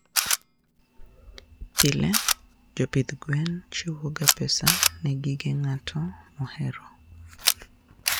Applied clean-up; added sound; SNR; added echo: none; Camera; 0 dB; none.